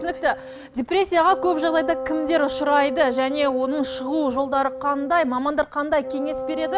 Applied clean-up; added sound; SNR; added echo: none; Wind instrument, woodwind instrument; 9 dB; none.